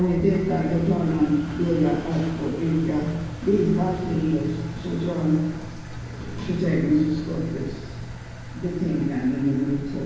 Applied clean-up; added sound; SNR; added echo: none; Engine; 11 dB; reverberation time 1.2 s.